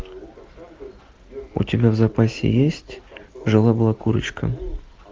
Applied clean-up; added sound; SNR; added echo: none; none; none; none.